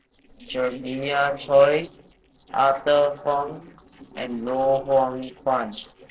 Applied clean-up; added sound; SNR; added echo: neural separator model SepFormer DNS4.